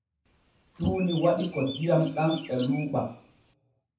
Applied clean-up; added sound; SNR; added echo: none; Chirp, tweet; 16 dB; reverberation time 0.7 s.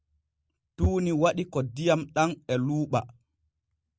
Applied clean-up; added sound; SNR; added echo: none; none; none; none.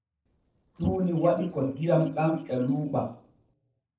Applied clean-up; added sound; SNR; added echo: neural separator model SepFormer DNS4.